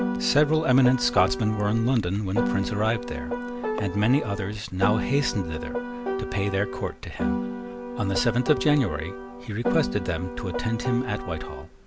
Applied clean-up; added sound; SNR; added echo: none; Piano; 5 dB; none.